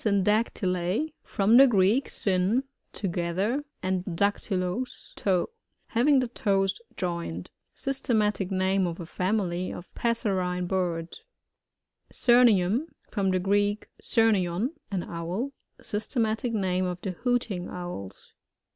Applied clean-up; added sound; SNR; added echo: none; none; none; none.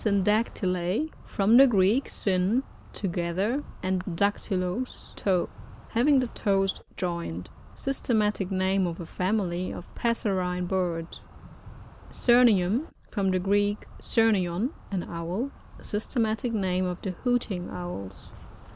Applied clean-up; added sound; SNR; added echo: none; Insect; 18 dB; none.